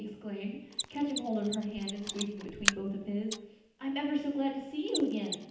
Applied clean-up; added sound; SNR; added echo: none; Mechanisms; 6 dB; reverberation time 0.8 s.